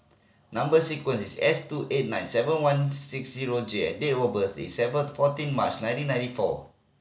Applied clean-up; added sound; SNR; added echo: none; none; none; none.